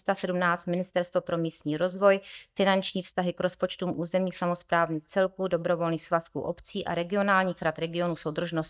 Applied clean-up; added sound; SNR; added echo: neural mask model DeepFilterNet 3.